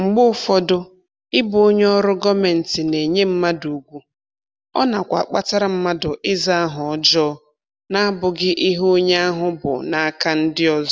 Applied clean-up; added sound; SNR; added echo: none; none; none; none.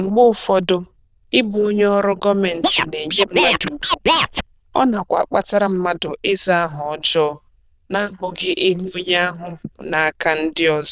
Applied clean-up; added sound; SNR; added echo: neural diffusion model UNIVERSE++.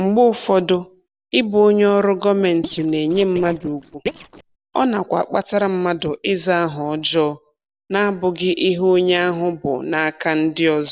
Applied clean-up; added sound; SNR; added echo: neural separator model SepFormer DNS4.